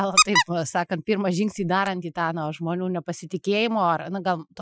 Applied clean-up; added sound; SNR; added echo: classical method Wiener filter.